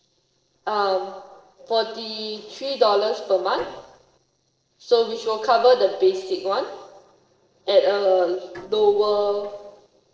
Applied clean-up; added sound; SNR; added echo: neural separator model SepFormer DNS4.